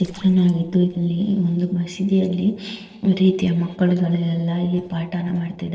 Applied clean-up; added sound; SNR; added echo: neural separator model SepFormer DNS4.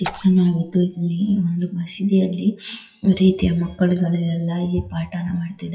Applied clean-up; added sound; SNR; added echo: classical method WPE with log-MMSE.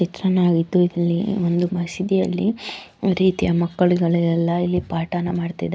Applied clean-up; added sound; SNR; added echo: none; none; none; none.